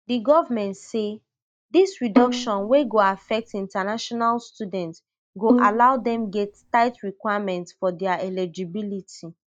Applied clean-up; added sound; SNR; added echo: neural mask model DeepFilterNet 3.